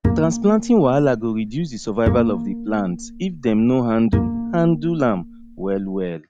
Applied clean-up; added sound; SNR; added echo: none; Bowed string instrument; 6 dB; none.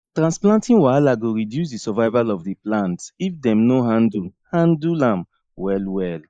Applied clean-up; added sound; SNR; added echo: neural mask model Resemble Enhance denoiser.